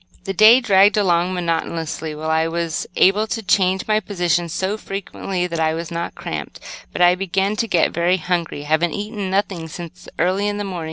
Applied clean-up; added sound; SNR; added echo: none; none; none; none.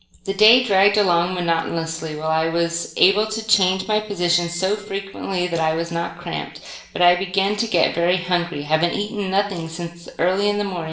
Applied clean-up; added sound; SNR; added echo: neural separator model SepFormer DNS4.